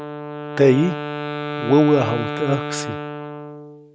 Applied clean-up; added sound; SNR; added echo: none; Wind instrument, woodwind instrument; 7 dB; none.